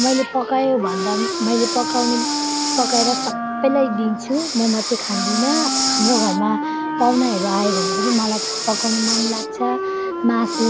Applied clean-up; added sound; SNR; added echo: none; Breathing + Wind instrument, woodwind instrument; 2 dB; none.